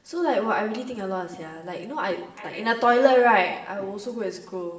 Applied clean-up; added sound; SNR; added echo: none; none; none; reverberation time 1.4 s.